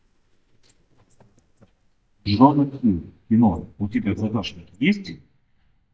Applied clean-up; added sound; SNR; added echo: neural mask model DeepFilterNet 3.